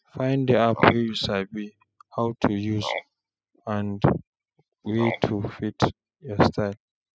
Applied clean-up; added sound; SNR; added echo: classical method spectral subtraction.